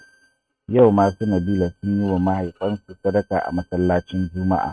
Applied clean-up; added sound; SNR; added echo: neural mask model RNNoise.